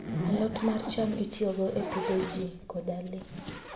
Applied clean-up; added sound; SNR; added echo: none; Zipper (clothing); 5 dB; reverberation time 1.3 s.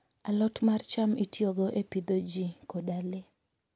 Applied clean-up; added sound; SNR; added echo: none; none; none; none.